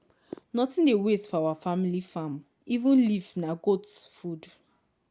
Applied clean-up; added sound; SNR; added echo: none; none; none; none.